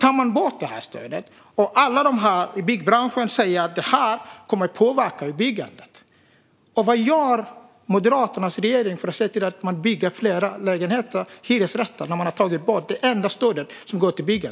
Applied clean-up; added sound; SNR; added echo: none; none; none; none.